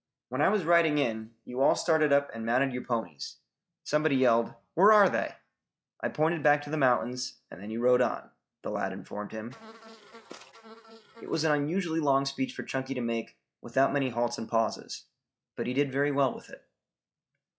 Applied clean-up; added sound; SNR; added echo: classical method log-MMSE.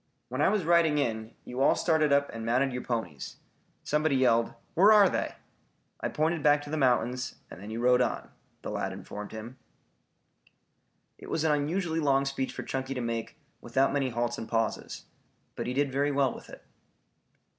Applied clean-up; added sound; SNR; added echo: none; none; none; none.